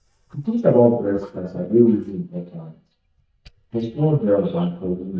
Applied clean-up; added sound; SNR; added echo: neural mask model DeepFilterNet 3.